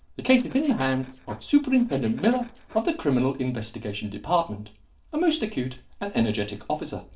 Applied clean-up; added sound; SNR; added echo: neural separator model SepFormer DNS4.